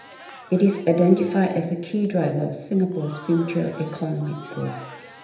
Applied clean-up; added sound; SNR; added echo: none; Crowd; 19 dB; reverberation time 0.8 s.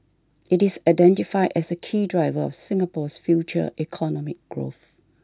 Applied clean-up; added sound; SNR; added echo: none; none; none; none.